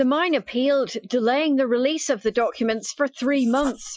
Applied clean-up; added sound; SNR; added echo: classical method Wiener filter.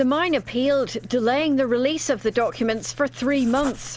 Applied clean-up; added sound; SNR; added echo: none; Writing; 20 dB; none.